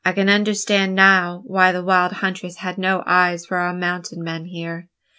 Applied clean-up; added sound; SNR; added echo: none; none; none; none.